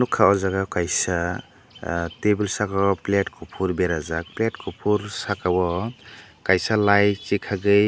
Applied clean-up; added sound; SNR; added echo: none; none; none; none.